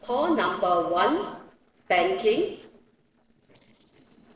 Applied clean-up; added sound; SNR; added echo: neural separator model SepFormer DNS4.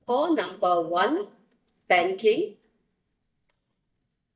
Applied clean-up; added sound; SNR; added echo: neural mask model DeepFilterNet 3.